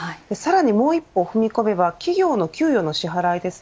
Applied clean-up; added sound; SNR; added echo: none; none; none; none.